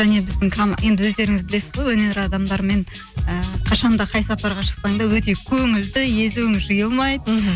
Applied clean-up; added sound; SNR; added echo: none; none; none; none.